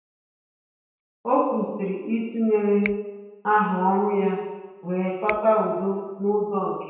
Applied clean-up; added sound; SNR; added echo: none; Finger snapping; 17 dB; reverberation time 1.1 s.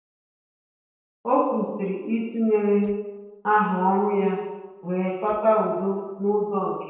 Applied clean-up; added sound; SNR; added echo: neural separator model SepFormer DNS4.